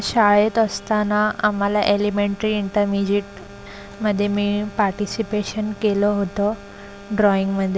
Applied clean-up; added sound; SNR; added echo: none; none; none; none.